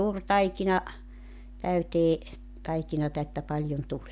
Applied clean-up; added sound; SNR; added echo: none; none; none; none.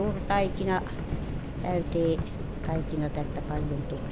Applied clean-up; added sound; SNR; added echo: none; Subway, metro, underground; 1 dB; none.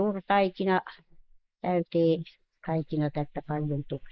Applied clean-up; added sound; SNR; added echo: neural mask model Resemble Enhance denoiser.